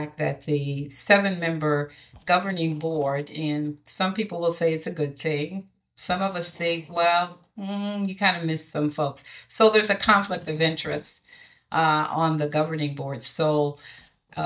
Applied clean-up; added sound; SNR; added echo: neural mask model DeepFilterNet 3.